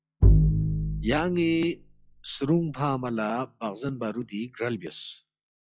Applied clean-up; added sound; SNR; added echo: classical method log-MMSE.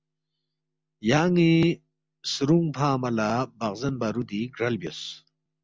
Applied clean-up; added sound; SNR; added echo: none; none; none; none.